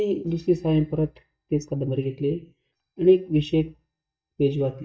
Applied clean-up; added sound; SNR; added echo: neural mask model DeepFilterNet 3.